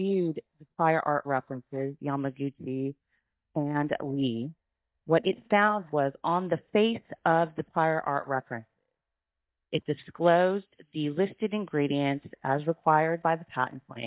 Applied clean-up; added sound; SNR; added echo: neural mask model DeepFilterNet 3.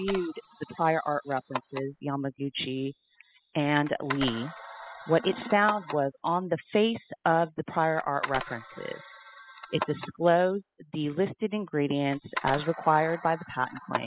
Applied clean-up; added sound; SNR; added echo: classical method spectral subtraction.